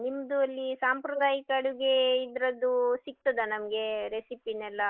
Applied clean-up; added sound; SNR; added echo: neural mask model Resemble Enhance denoiser.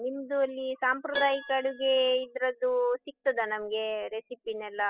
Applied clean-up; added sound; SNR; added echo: classical method spectral subtraction.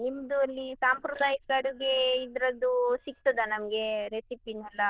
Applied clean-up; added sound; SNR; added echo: neural diffusion model UNIVERSE++.